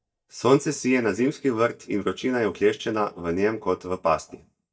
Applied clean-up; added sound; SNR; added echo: neural mask model DeepFilterNet 3.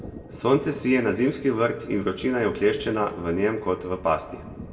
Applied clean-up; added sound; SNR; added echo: none; Thunder; 18 dB; reverberation time 0.2 s.